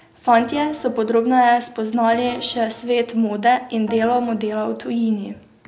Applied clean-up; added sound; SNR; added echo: none; Organ; 18 dB; none.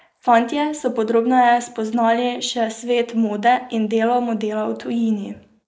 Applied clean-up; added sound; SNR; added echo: neural mask model Resemble Enhance denoiser.